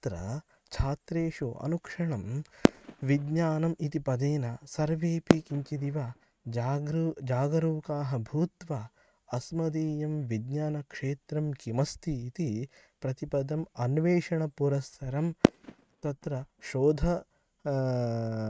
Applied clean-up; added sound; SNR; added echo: neural mask model RNNoise.